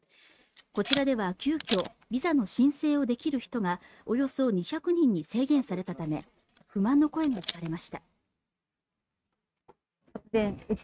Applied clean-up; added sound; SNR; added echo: neural mask model RNNoise.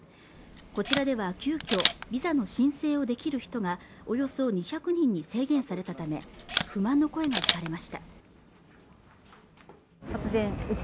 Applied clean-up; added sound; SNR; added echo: none; Camera; 1 dB; none.